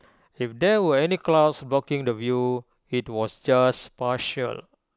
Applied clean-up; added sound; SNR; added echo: none; none; none; none.